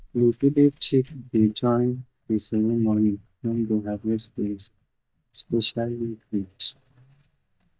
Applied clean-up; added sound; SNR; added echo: neural mask model DeepFilterNet 3.